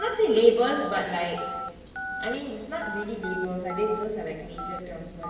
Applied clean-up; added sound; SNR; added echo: none; Telephone; 10 dB; reverberation time 1.2 s.